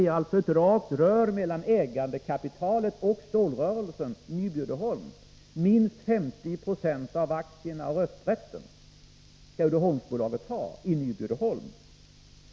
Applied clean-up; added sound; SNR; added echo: none; none; none; none.